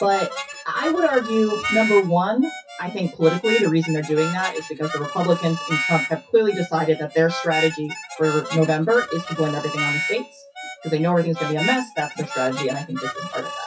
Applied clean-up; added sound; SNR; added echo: classical method WPE with log-MMSE.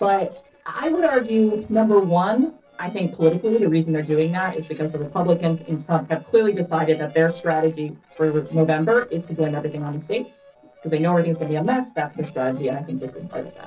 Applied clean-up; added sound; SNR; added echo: neural separator model SepFormer DNS4.